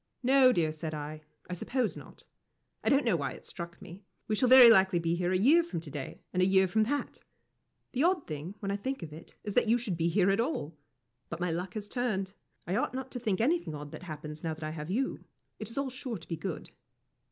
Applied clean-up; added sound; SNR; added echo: none; none; none; none.